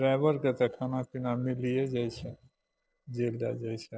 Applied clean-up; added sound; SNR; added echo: neural separator model SepFormer DNS4.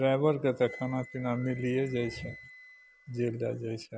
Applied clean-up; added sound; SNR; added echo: none; Wind instrument, woodwind instrument; 20 dB; none.